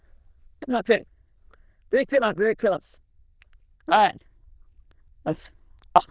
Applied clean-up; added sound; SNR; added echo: neural diffusion model UNIVERSE++.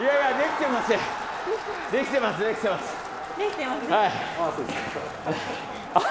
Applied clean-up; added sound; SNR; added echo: none; Crowd; 6 dB; none.